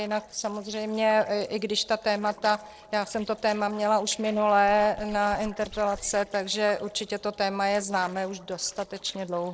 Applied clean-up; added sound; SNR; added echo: neural separator model SepFormer DNS4.